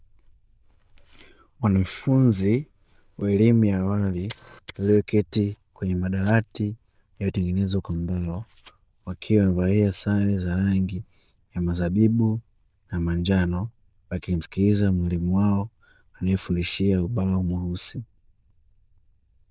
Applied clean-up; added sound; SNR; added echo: neural diffusion model UNIVERSE++.